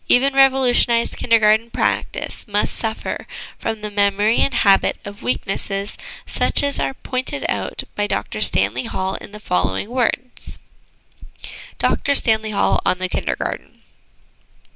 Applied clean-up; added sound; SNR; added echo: none; none; none; none.